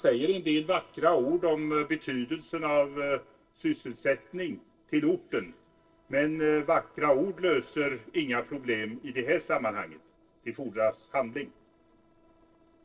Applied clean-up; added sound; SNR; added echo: neural separator model SepFormer DNS4.